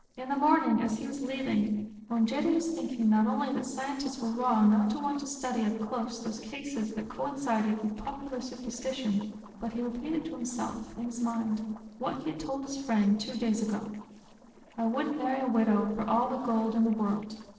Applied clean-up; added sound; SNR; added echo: neural separator model SepFormer DNS4.